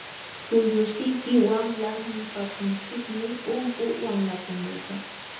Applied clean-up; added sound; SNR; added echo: none; Water; 9 dB; reverberation time 0.7 s.